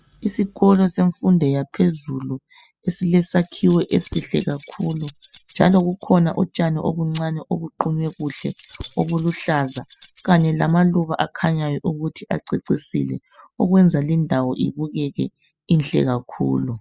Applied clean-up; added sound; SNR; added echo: classical method spectral subtraction.